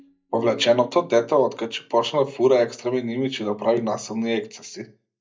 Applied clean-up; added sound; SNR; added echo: neural mask model DeepFilterNet 3.